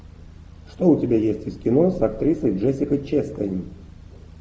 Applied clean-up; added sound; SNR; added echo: none; none; none; none.